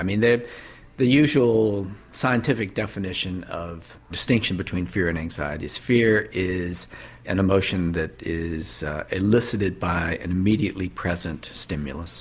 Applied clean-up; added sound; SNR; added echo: none; none; none; none.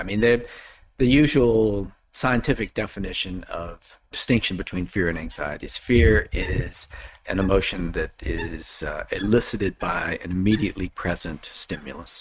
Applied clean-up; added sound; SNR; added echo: neural mask model RNNoise.